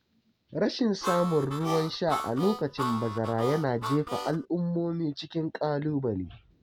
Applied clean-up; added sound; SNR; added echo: none; Harmonica; 7 dB; none.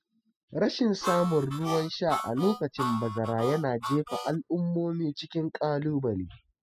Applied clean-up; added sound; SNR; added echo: classical method spectral subtraction.